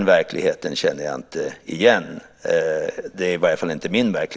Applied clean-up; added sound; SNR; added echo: none; none; none; none.